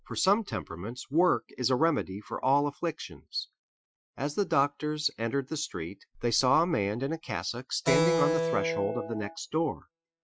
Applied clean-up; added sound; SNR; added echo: classical method Wiener filter.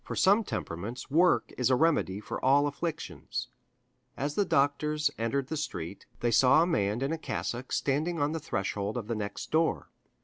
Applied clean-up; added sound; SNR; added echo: none; none; none; none.